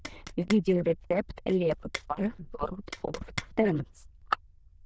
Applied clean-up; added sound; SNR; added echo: neural diffusion model UNIVERSE++.